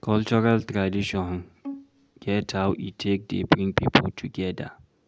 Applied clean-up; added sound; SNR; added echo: none; Bowed string instrument; 19 dB; none.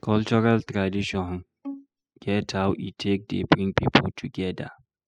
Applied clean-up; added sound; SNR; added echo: classical method spectral subtraction.